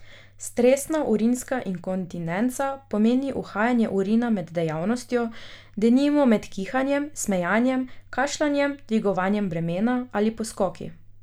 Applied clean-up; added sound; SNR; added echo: none; none; none; none.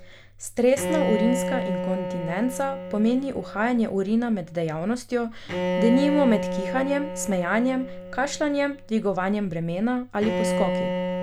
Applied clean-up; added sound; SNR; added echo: none; Bowed string instrument; 5 dB; none.